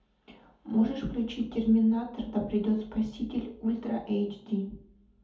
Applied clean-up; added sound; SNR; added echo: none; none; none; reverberation time 0.6 s.